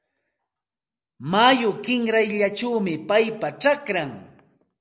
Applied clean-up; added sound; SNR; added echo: none; none; none; none.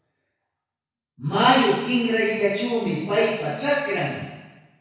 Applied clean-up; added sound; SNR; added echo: none; none; none; reverberation time 1.1 s.